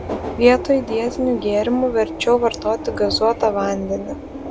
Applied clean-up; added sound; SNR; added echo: none; Subway, metro, underground; 10 dB; none.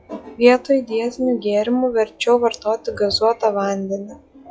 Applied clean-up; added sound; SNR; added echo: classical method log-MMSE.